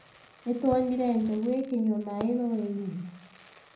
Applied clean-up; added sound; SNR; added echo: none; Fireworks; 19 dB; reverberation time 0.6 s.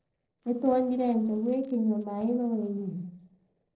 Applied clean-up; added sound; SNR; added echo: neural separator model SepFormer DNS4.